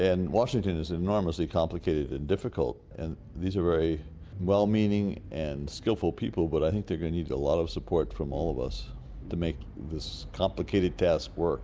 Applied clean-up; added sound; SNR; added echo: none; none; none; none.